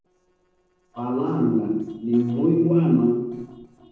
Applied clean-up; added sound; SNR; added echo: neural separator model SepFormer DNS4.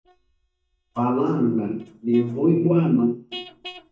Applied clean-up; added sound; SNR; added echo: neural mask model DeepFilterNet 3.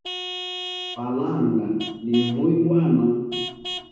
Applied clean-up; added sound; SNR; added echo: none; Vehicle horn, car horn, honking / Truck; 11 dB; reverberation time 1.2 s.